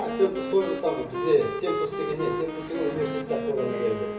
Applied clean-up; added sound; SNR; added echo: none; Wind instrument, woodwind instrument; 5 dB; reverberation time 0.9 s.